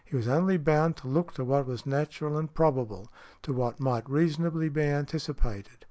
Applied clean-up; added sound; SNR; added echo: none; none; none; none.